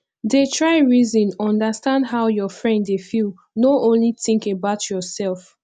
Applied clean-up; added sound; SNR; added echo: none; none; none; none.